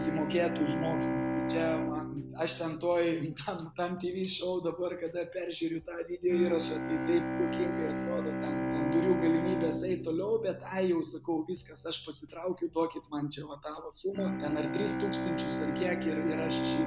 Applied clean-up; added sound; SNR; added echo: none; Bowed string instrument; 2 dB; none.